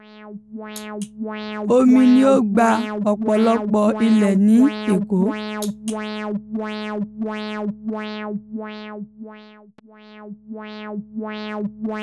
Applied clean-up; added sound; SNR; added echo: none; Alarm; 7 dB; none.